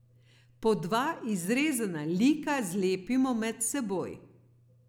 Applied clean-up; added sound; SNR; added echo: none; none; none; none.